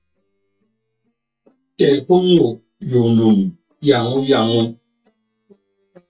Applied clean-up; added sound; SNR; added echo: neural mask model DeepFilterNet 3.